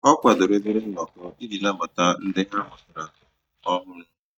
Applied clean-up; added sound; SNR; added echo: neural mask model DeepFilterNet 3.